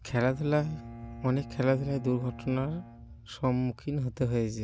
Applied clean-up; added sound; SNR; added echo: none; Bowed string instrument; 17 dB; none.